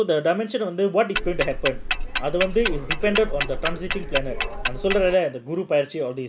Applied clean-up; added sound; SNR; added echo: none; Tick-tock; 2 dB; none.